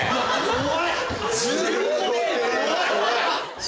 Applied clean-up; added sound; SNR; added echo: none; none; none; none.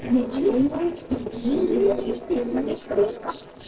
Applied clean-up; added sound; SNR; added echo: neural separator model SepFormer DNS4.